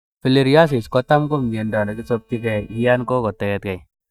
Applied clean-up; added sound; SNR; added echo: neural mask model DeepFilterNet 3.